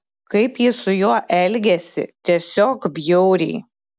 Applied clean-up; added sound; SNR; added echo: none; none; none; none.